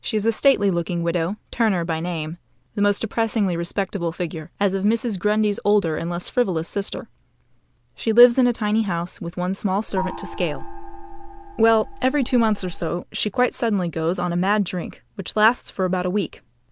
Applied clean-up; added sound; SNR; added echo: none; Gong; 8 dB; none.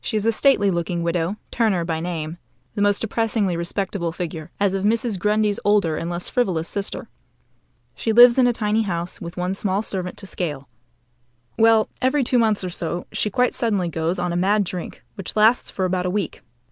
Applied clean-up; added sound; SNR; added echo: none; none; none; none.